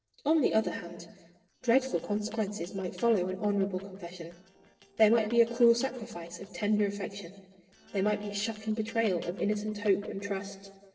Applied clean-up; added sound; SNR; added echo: neural separator model SepFormer DNS4.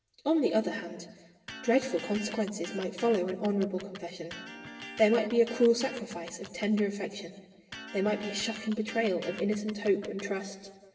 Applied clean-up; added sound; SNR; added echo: none; Electric guitar; 14 dB; reverberation time 1.3 s.